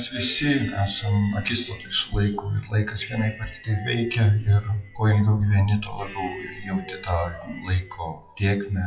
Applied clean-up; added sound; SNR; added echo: classical method WPE with log-MMSE.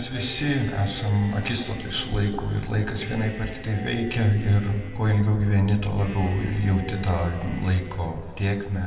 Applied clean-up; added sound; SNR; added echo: none; Cheering; 19 dB; reverberation time 1.9 s.